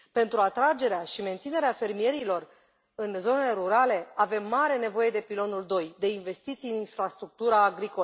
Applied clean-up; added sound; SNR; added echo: none; none; none; none.